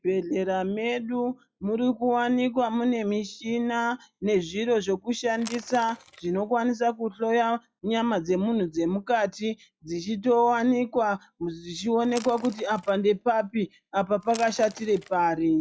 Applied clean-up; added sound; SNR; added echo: classical method log-MMSE.